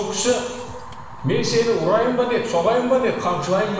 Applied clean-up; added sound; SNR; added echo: none; Fire; 17 dB; reverberation time 1.2 s.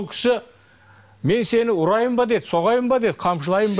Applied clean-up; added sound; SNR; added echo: none; none; none; none.